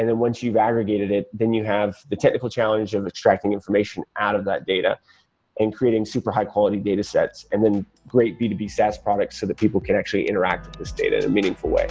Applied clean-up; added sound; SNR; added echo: none; none; none; none.